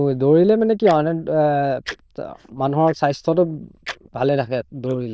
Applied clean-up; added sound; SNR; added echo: neural diffusion model UNIVERSE++.